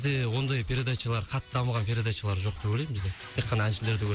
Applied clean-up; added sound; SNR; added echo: none; Coin (dropping); 18 dB; none.